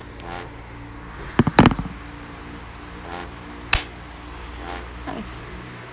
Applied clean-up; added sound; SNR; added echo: none; Brass instrument; 16 dB; none.